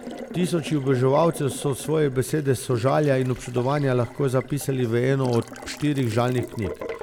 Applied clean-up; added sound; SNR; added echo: none; Water tap, faucet; 14 dB; none.